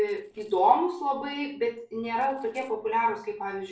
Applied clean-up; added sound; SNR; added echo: neural separator model SepFormer DNS4.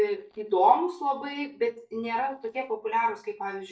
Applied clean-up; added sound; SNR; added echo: neural mask model DeepFilterNet 3.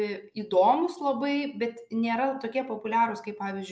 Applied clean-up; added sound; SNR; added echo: none; none; none; none.